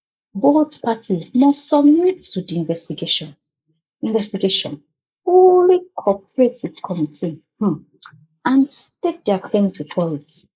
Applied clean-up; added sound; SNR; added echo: neural mask model Resemble Enhance denoiser.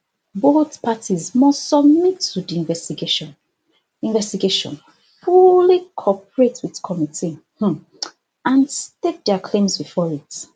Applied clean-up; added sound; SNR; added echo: none; none; none; none.